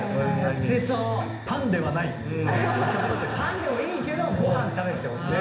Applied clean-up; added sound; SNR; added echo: none; Hiss / Fire; 20 dB; reverberation time 0.8 s.